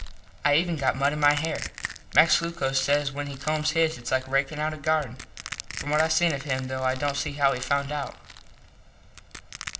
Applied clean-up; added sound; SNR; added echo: none; Crushing; 14 dB; reverberation time 0.7 s.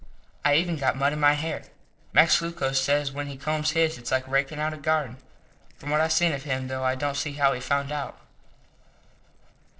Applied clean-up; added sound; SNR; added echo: neural separator model SepFormer DNS4.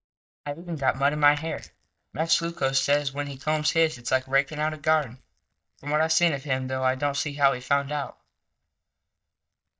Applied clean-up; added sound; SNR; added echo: neural mask model DeepFilterNet 3.